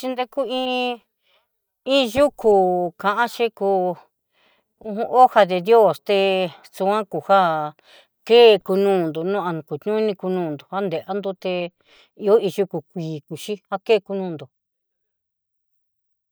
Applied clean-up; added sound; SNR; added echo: neural mask model DeepFilterNet 3.